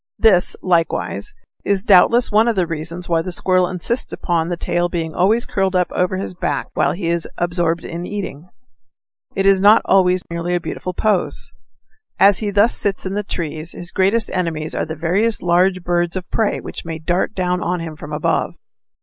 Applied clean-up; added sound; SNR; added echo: neural mask model Resemble Enhance denoiser.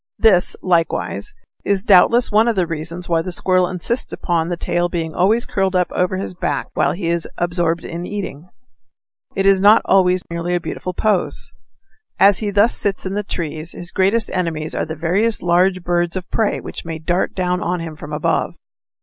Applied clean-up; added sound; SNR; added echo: none; none; none; none.